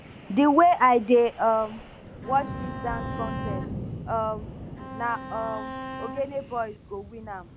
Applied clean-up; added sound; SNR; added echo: none; Bowed string instrument + Wind; 10 dB; none.